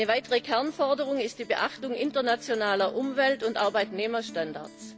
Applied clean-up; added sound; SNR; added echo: none; Guitar; 19 dB; none.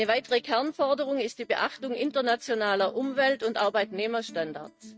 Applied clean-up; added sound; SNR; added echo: neural mask model RNNoise.